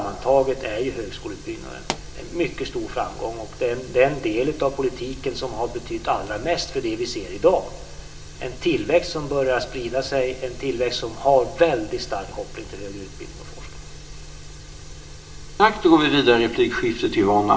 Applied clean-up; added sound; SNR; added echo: none; Explosion; 13 dB; reverberation time 1.1 s.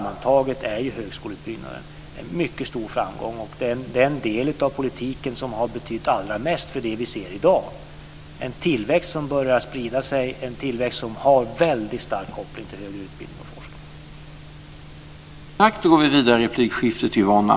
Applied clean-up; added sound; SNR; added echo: none; none; none; none.